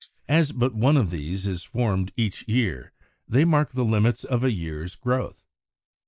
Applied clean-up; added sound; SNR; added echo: neural mask model Resemble Enhance denoiser.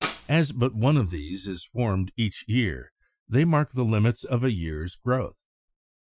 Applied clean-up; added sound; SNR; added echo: classical method Wiener filter.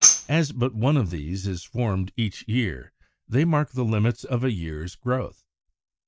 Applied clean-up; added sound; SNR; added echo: neural mask model DeepFilterNet 3.